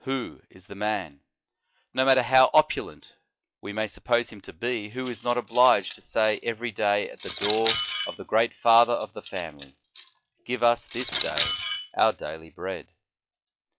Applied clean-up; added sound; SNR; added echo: classical method log-MMSE.